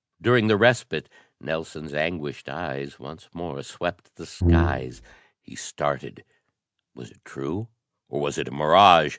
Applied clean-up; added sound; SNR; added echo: neural mask model RNNoise.